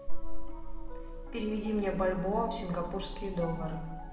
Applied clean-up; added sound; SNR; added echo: none; Piano; 17 dB; reverberation time 1.1 s.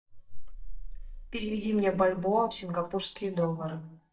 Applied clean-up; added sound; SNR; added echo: neural mask model DeepFilterNet 3.